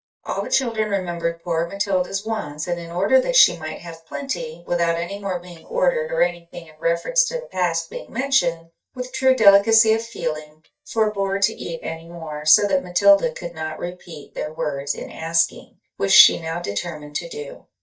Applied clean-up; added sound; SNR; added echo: neural mask model DeepFilterNet 3.